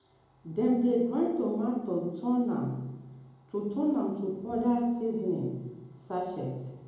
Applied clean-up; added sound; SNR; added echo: none; none; none; reverberation time 0.9 s.